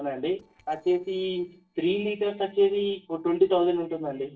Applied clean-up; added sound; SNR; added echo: neural separator model SepFormer DNS4.